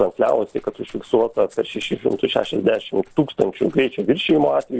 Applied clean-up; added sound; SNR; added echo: neural separator model SepFormer DNS4.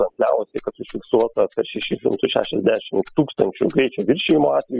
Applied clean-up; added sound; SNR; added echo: classical method spectral subtraction.